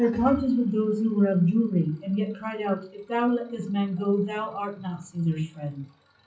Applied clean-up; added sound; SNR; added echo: classical method WPE with log-MMSE.